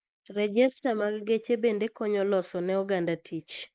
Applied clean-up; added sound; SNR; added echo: neural mask model Resemble Enhance denoiser.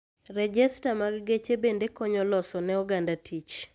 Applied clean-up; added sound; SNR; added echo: none; none; none; none.